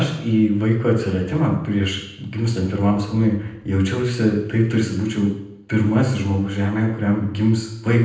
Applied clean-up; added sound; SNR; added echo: neural separator model SepFormer DNS4.